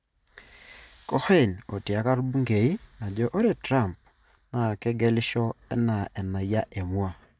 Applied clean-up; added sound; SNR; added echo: none; none; none; none.